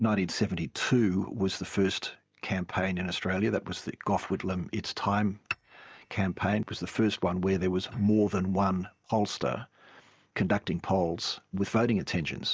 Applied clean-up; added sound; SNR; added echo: neural mask model DeepFilterNet 3.